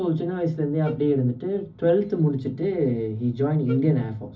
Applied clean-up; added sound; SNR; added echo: none; Wind instrument, woodwind instrument; 14 dB; reverberation time 0.4 s.